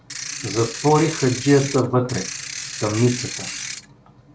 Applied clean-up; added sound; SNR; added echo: none; Ratchet, pawl / Percussion; 9 dB; none.